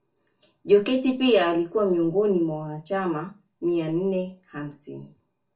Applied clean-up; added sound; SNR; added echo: none; none; none; reverberation time 0.2 s.